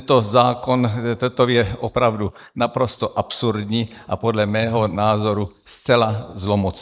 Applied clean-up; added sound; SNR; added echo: neural mask model Resemble Enhance denoiser.